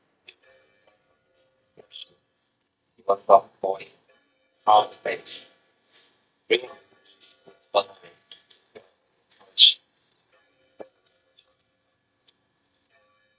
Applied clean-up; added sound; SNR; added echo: neural mask model DeepFilterNet 3.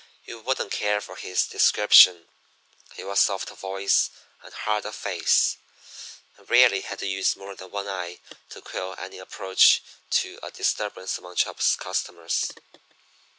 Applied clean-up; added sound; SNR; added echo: none; none; none; none.